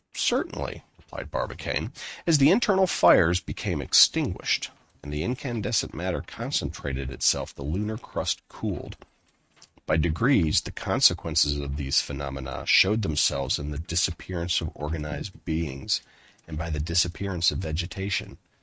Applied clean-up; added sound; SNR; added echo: neural mask model RNNoise.